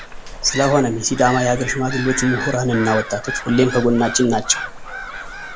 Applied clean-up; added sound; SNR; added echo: none; Gull, seagull / Bird vocalization, bird call, bird song; 9 dB; none.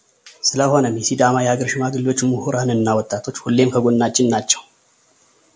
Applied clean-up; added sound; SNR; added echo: none; none; none; none.